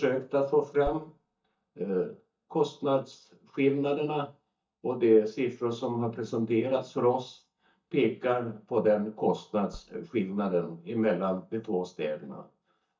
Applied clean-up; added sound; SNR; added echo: neural mask model DeepFilterNet 3.